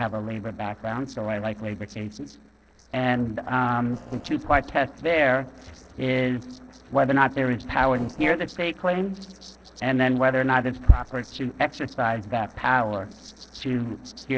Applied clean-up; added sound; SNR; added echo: neural separator model SepFormer DNS4.